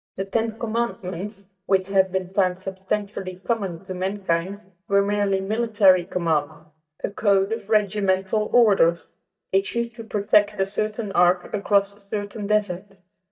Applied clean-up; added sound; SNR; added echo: neural mask model DeepFilterNet 3.